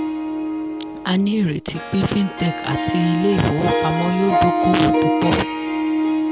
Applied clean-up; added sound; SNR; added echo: none; Harp; 0 dB; none.